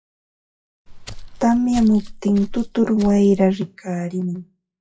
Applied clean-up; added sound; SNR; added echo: classical method WPE with log-MMSE.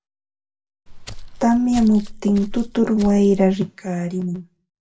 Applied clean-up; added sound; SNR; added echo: none; Walk, footsteps; 12 dB; reverberation time 0.2 s.